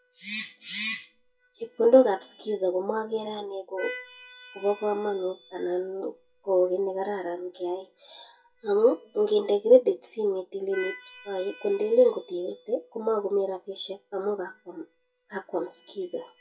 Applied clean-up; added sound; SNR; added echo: classical method WPE with log-MMSE.